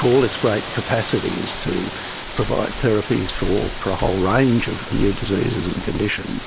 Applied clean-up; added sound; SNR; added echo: none; Rain; 8 dB; none.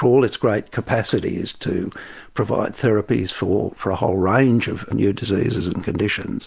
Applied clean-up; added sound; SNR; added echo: none; none; none; none.